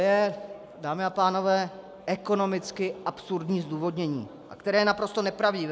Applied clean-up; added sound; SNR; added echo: none; none; none; none.